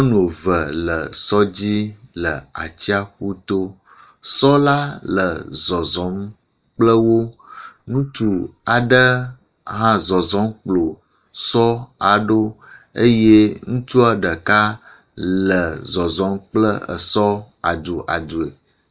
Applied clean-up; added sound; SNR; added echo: neural mask model DeepFilterNet 3.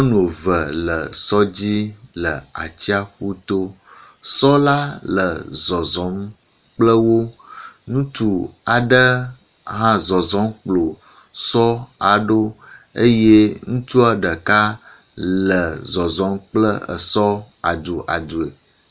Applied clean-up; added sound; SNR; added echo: none; none; none; none.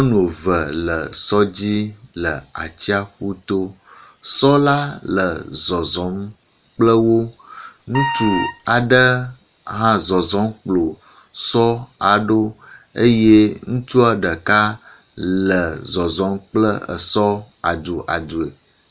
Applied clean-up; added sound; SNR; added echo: none; Wind instrument, woodwind instrument; 6 dB; none.